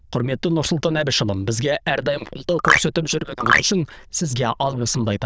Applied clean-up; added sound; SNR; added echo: neural diffusion model UNIVERSE++.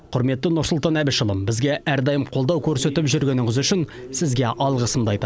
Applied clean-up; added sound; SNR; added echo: none; none; none; none.